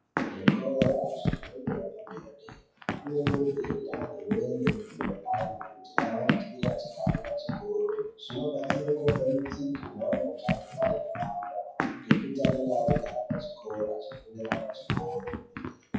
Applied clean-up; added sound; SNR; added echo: classical method WPE with log-MMSE.